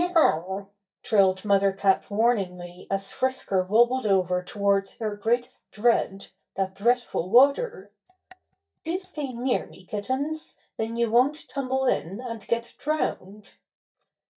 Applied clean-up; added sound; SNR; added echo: neural mask model DeepFilterNet 3.